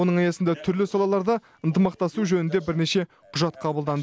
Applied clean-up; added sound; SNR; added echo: none; none; none; none.